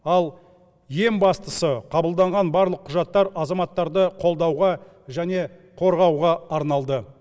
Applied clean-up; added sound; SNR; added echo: none; none; none; none.